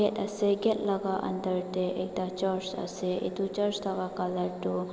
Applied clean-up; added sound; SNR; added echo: none; none; none; none.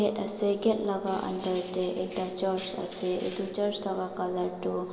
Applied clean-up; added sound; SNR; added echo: none; Cutlery, silverware; 9 dB; reverberation time 0.6 s.